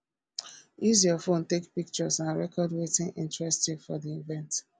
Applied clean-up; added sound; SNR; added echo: none; none; none; none.